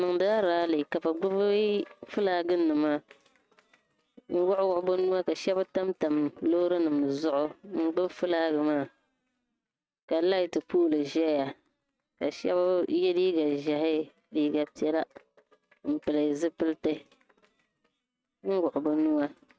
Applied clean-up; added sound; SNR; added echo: neural mask model RNNoise.